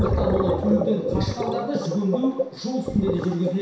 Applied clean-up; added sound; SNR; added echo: none; Gurgling; 1 dB; reverberation time 0.7 s.